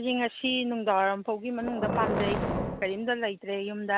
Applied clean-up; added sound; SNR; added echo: none; Boom; 3 dB; none.